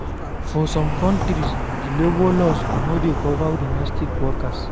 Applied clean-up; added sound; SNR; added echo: none; Traffic noise, roadway noise; 0 dB; none.